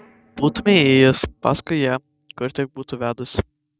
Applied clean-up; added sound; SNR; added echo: neural mask model RNNoise.